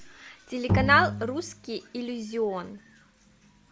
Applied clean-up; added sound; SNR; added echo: none; Bowed string instrument; 1 dB; none.